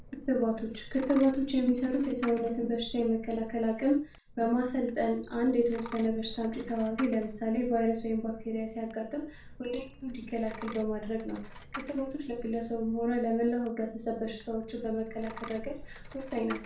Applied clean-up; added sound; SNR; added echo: none; Coin (dropping); 14 dB; reverberation time 0.3 s.